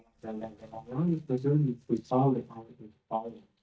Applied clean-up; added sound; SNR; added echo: neural mask model DeepFilterNet 3.